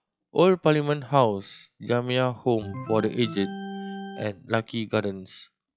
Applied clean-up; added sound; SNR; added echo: classical method log-MMSE.